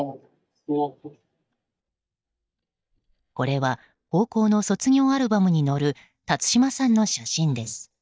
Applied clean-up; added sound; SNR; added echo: neural mask model DeepFilterNet 3.